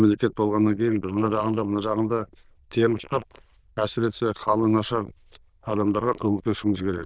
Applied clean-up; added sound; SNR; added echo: neural diffusion model UNIVERSE++.